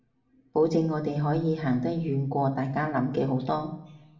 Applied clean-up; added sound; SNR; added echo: none; none; none; reverberation time 0.6 s.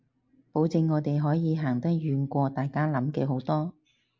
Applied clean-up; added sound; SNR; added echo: none; none; none; none.